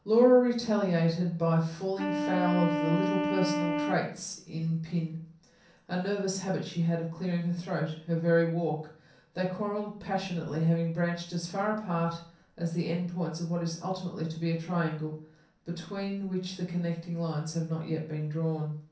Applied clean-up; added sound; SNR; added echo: none; Wind instrument, woodwind instrument; 3 dB; reverberation time 0.6 s.